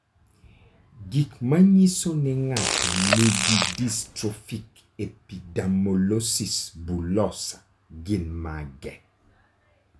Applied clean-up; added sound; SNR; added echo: none; Fart; 1 dB; none.